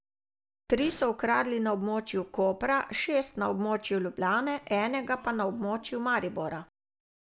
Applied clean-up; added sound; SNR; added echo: neural mask model Resemble Enhance denoiser.